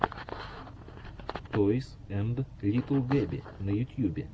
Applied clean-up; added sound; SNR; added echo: none; none; none; none.